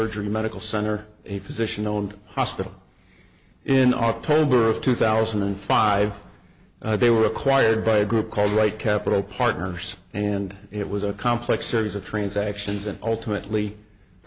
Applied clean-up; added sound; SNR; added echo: none; none; none; none.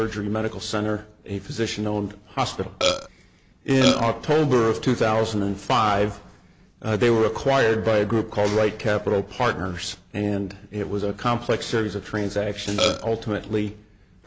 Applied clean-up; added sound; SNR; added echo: none; Burping, eructation; 0 dB; none.